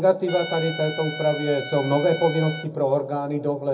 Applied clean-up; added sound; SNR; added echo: none; Trumpet; 12 dB; reverberation time 0.4 s.